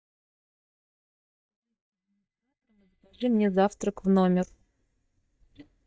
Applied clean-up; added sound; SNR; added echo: neural mask model DeepFilterNet 3.